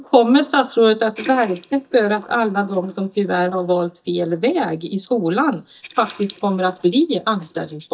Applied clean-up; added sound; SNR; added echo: neural mask model DeepFilterNet 3.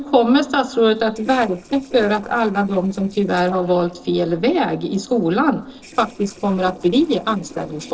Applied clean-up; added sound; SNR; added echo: neural separator model SepFormer DNS4.